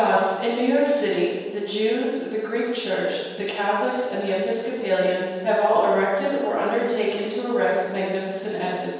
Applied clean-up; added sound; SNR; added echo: none; none; none; reverberation time 1.2 s.